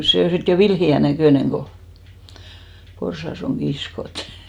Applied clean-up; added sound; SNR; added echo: none; none; none; none.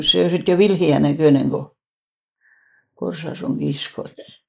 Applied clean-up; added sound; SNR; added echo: neural mask model Resemble Enhance denoiser.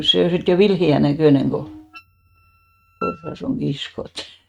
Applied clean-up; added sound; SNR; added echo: neural mask model RNNoise.